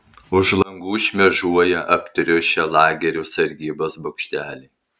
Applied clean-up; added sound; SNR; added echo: none; none; none; none.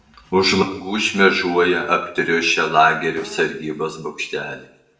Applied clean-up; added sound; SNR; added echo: none; Drill; 19 dB; reverberation time 0.6 s.